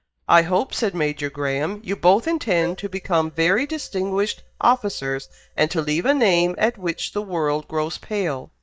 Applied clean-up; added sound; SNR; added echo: neural mask model DeepFilterNet 3.